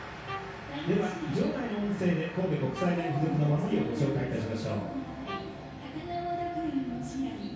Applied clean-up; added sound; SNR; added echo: none; Bowed string instrument; 17 dB; reverberation time 0.6 s.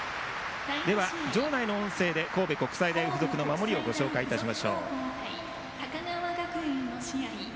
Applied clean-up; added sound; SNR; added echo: none; none; none; none.